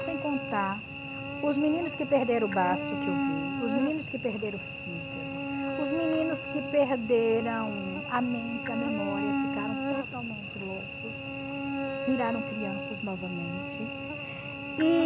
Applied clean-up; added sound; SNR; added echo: none; Cricket / Buzz; 3 dB; none.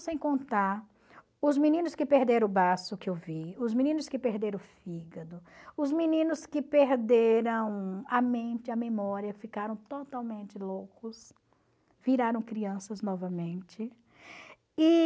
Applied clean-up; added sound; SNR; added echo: none; none; none; none.